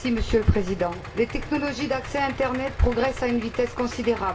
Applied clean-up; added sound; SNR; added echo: none; Idling; 13 dB; reverberation time 0.2 s.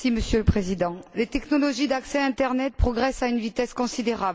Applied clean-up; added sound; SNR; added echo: none; none; none; none.